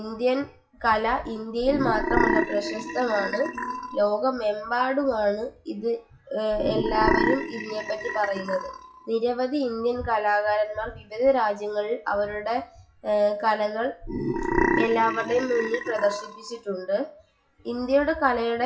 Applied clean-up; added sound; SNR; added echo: classical method WPE with log-MMSE.